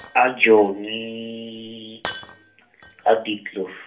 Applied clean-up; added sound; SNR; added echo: none; Shatter; 19 dB; reverberation time 0.3 s.